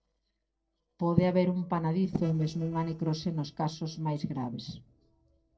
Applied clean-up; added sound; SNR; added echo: neural separator model SepFormer DNS4.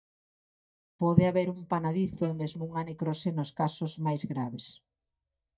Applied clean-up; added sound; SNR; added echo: neural mask model DeepFilterNet 3.